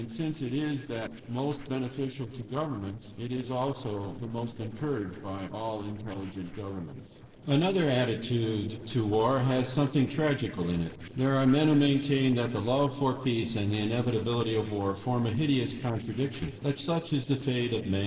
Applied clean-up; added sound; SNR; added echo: neural separator model SepFormer DNS4.